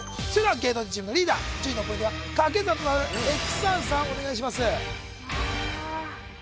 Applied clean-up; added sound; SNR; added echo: none; none; none; none.